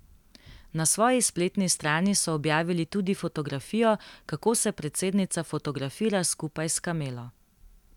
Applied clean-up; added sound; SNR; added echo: none; none; none; none.